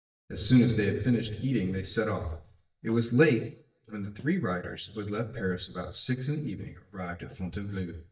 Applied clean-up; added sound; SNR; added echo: neural mask model DeepFilterNet 3.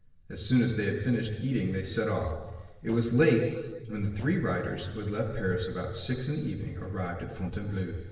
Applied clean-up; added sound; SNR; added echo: neural separator model SepFormer DNS4.